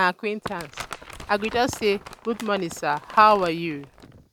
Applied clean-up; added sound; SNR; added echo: none; Crumpling, crinkling; 17 dB; none.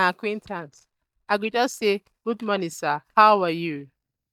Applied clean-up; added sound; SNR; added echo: neural mask model DeepFilterNet 3.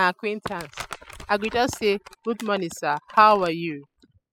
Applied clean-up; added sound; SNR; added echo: classical method spectral subtraction.